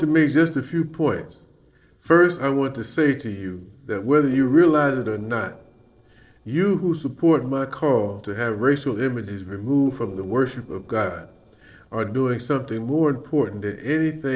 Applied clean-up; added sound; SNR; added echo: neural separator model SepFormer DNS4.